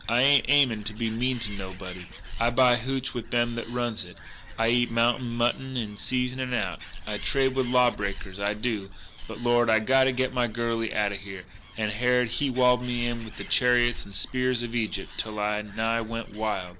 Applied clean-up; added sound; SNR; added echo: none; Animal; 12 dB; none.